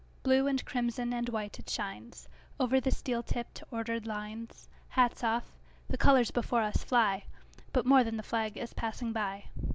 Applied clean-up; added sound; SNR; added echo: none; none; none; none.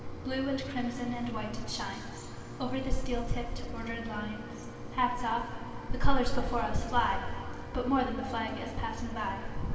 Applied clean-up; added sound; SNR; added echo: none; Mechanisms; 11 dB; reverberation time 2.6 s.